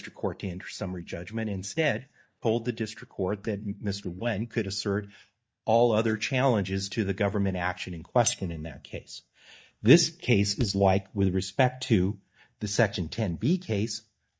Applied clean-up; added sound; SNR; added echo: neural mask model DeepFilterNet 3.